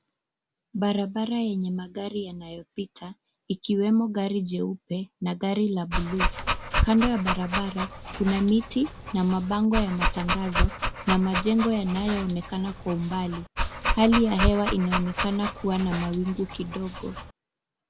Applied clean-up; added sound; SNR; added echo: none; Dog; 2 dB; none.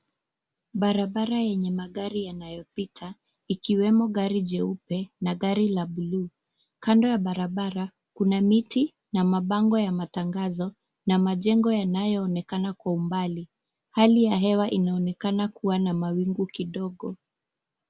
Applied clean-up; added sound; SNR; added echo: none; none; none; none.